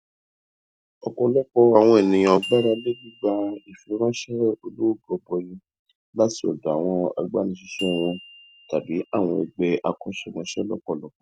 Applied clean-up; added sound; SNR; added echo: none; Glockenspiel; 20 dB; none.